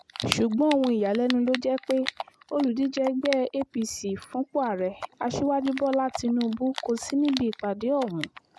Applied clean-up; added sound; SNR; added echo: none; Typing; 13 dB; none.